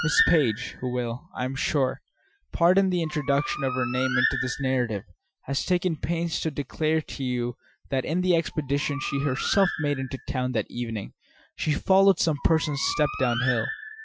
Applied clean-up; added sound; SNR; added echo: classical method Wiener filter.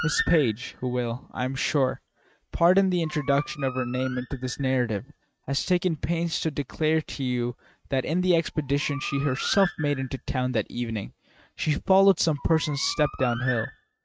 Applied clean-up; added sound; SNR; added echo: neural mask model RNNoise.